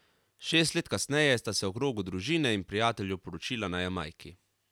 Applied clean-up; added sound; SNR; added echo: none; none; none; none.